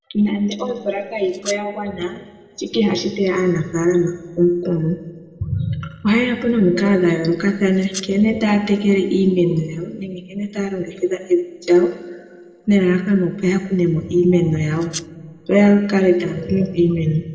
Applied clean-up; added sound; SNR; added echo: none; Domestic sounds, home sounds; 15 dB; reverberation time 1.6 s.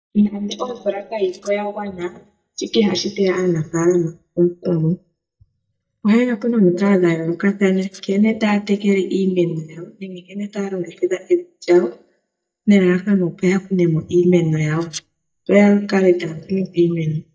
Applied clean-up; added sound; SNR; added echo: neural mask model DeepFilterNet 3.